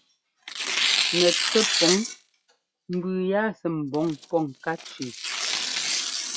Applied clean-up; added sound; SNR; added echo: classical method log-MMSE.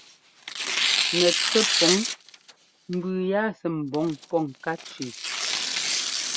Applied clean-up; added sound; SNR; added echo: none; Tearing; -1 dB; none.